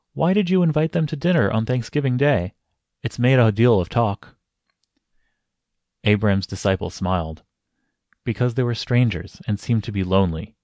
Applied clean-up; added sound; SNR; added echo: none; none; none; none.